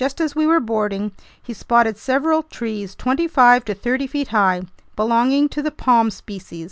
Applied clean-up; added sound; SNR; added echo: none; none; none; none.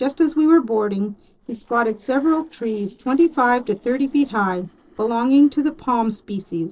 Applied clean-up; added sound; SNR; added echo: neural separator model SepFormer DNS4.